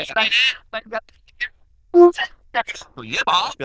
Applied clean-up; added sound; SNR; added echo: neural diffusion model UNIVERSE++.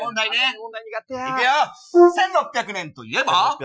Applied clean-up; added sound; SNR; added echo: classical method Wiener filter.